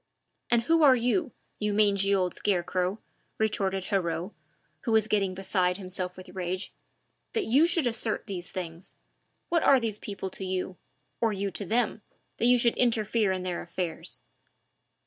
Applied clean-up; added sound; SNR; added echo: none; none; none; none.